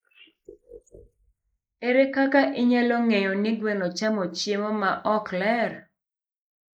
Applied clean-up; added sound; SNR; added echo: neural mask model Resemble Enhance denoiser.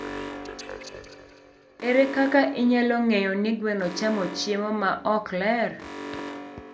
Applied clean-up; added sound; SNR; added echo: none; Alarm; 13 dB; none.